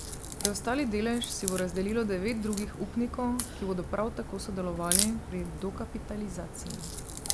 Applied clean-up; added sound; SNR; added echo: none; Crack; 1 dB; none.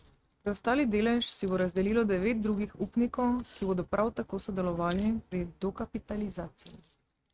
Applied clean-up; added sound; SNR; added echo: neural mask model RNNoise.